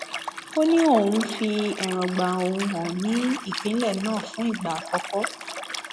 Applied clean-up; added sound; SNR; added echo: none; Liquid; 9 dB; none.